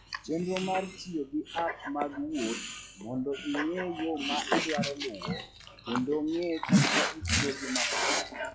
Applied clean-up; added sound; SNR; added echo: classical method log-MMSE.